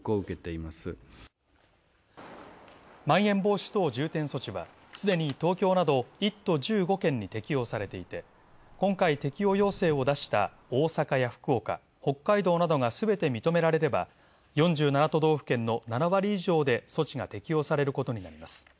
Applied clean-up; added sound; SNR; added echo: none; none; none; none.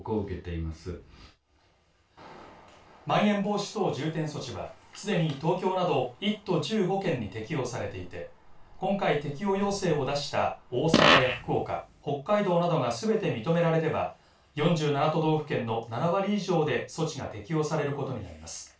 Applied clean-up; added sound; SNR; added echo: none; Fart; -4 dB; reverberation time 0.2 s.